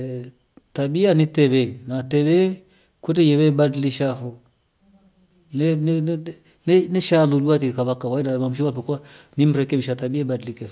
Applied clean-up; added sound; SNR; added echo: none; none; none; none.